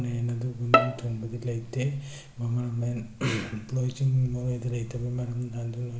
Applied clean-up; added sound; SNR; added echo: none; Bowed string instrument; -1 dB; none.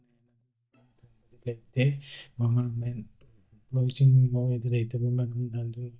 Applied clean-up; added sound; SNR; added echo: neural mask model DeepFilterNet 3.